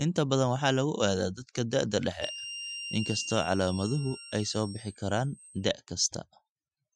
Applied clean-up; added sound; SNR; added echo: classical method Wiener filter.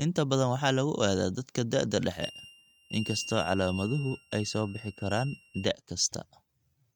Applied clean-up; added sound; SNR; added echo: neural mask model RNNoise.